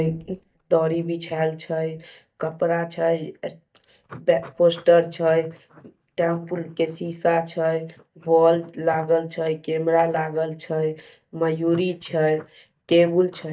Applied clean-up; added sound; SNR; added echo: neural mask model DeepFilterNet 3.